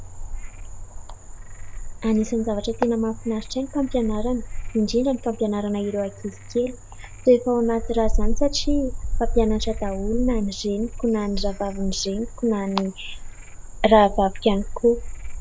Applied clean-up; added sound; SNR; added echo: none; Frog; 4 dB; none.